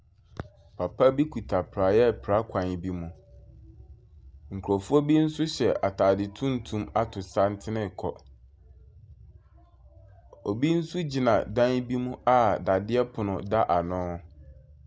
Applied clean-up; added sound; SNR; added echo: none; none; none; none.